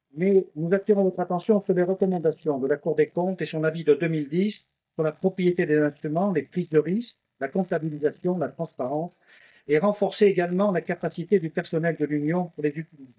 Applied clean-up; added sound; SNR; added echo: neural mask model DeepFilterNet 3.